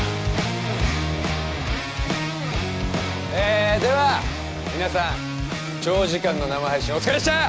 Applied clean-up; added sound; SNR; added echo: none; none; none; none.